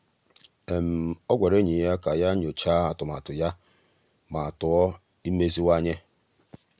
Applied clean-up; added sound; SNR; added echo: none; none; none; none.